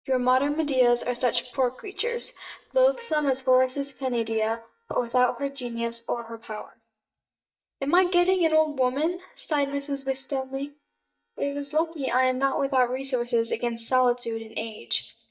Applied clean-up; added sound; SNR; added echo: neural mask model DeepFilterNet 3.